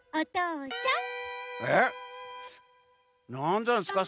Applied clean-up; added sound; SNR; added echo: none; none; none; none.